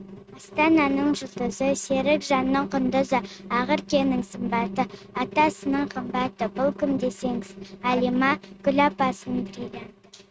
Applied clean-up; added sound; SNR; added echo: neural mask model RNNoise.